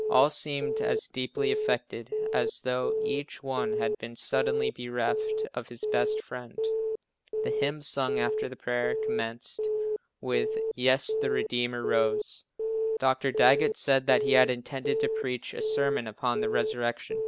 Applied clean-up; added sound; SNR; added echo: none; Alarm / Keyboard (musical); 1 dB; none.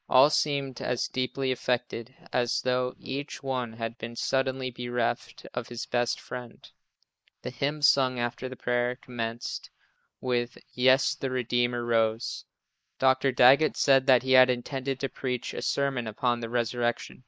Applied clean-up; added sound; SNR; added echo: neural mask model Resemble Enhance denoiser.